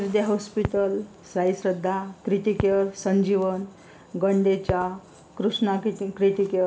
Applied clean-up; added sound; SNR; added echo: none; Crackle; 14 dB; none.